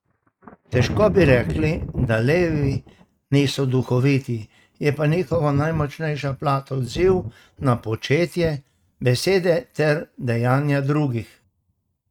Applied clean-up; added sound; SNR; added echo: neural mask model RNNoise.